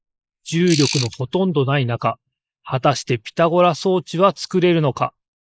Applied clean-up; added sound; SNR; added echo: neural mask model Resemble Enhance denoiser.